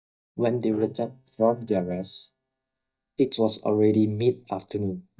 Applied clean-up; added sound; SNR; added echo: neural mask model DeepFilterNet 3.